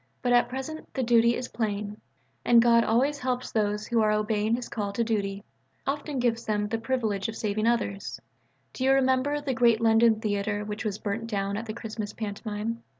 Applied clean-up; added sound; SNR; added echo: none; none; none; none.